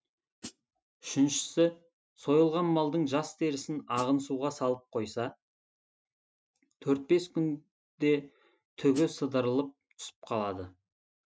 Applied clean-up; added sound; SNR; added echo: neural mask model RNNoise.